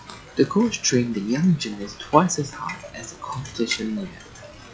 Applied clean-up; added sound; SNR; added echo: classical method log-MMSE.